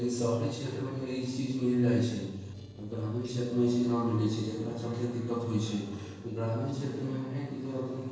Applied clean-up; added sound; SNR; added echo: neural separator model SepFormer DNS4.